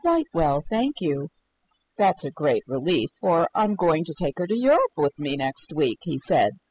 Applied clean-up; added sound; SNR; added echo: classical method spectral subtraction.